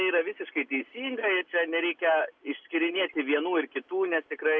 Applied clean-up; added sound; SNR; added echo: none; none; none; none.